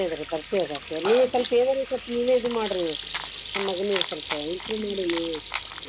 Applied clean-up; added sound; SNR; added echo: none; Sink (filling or washing) / Hands + Chewing, mastication; 5 dB; none.